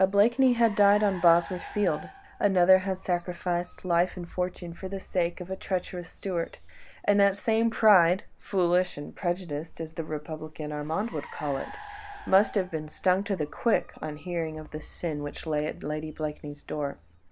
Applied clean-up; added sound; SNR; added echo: none; Car + Gull, seagull / Fowl; 18 dB; none.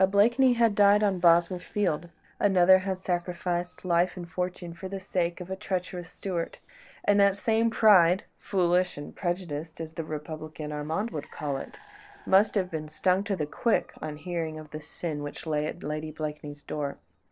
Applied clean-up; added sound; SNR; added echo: neural separator model SepFormer DNS4.